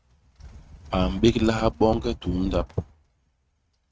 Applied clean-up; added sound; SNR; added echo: neural mask model RNNoise.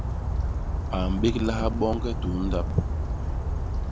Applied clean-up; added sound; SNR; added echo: none; Bird vocalization, bird call, bird song; -2 dB; none.